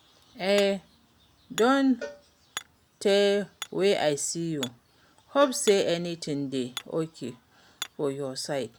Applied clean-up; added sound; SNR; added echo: none; Hammer + Cowbell; 16 dB; none.